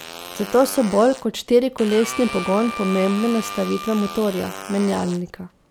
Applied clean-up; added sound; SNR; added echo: none; Wind instrument, woodwind instrument + Fart; 12 dB; none.